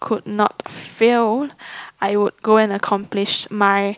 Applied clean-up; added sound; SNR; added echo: none; none; none; none.